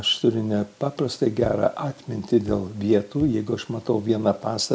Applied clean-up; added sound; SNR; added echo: none; Bass drum; 17 dB; none.